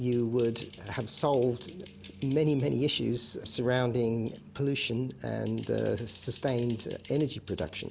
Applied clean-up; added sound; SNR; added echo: none; Typing; 19 dB; none.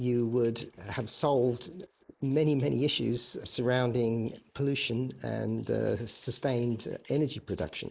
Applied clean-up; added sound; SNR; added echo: neural mask model Resemble Enhance denoiser.